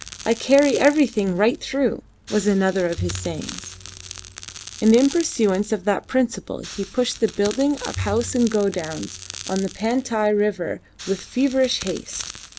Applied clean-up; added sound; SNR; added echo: none; Crackle + Bowed string instrument; 14 dB; none.